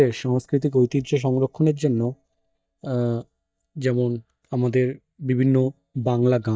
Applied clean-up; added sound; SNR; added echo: neural mask model DeepFilterNet 3.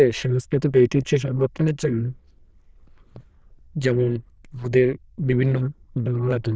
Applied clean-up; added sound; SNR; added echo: neural diffusion model UNIVERSE++.